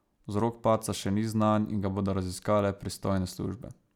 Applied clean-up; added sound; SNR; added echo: none; none; none; none.